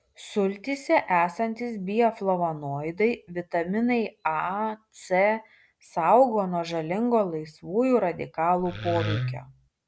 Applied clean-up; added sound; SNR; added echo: none; Wood; 5 dB; none.